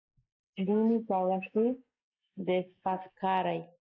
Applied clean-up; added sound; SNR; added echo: neural mask model Resemble Enhance denoiser.